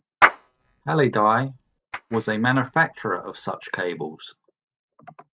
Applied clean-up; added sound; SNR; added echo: neural mask model RNNoise.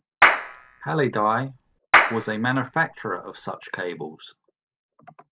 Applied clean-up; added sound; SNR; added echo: none; Clapping; -4 dB; none.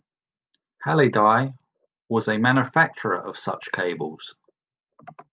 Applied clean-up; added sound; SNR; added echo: none; none; none; none.